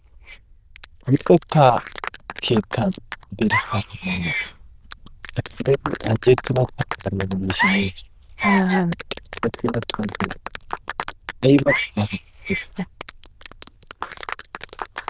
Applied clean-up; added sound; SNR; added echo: neural diffusion model UNIVERSE++.